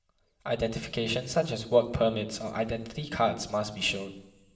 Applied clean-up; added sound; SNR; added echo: none; none; none; reverberation time 0.9 s.